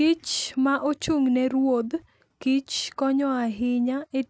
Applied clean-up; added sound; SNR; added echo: none; none; none; none.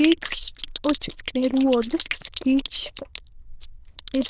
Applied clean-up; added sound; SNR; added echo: neural diffusion model UNIVERSE++.